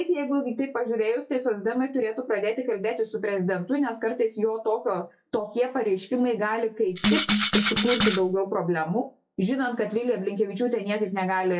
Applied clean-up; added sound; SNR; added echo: classical method WPE with log-MMSE.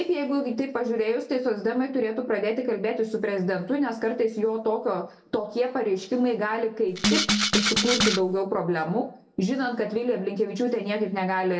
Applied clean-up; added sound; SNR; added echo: none; Rattle (instrument); -2 dB; reverberation time 0.7 s.